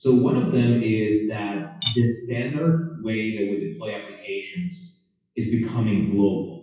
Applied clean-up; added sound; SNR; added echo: classical method WPE with log-MMSE.